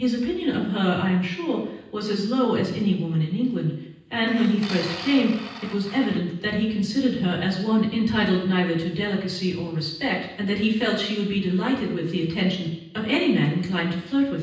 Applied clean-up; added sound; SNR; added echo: none; Tools; 15 dB; reverberation time 0.9 s.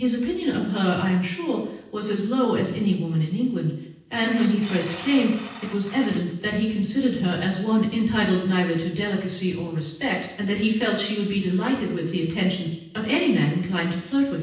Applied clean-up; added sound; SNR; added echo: neural separator model SepFormer DNS4.